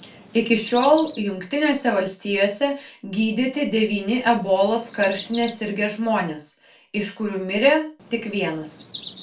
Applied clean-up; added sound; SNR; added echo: none; Chirp, tweet; 10 dB; reverberation time 0.2 s.